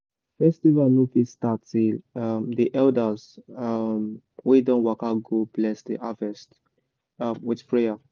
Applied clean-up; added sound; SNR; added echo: none; none; none; none.